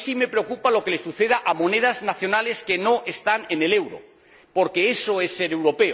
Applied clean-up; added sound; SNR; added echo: none; none; none; none.